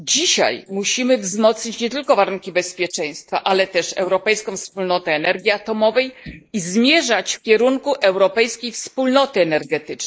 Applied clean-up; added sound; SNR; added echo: neural mask model Resemble Enhance denoiser.